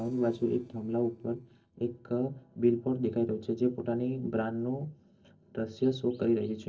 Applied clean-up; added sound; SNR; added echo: neural separator model SepFormer DNS4.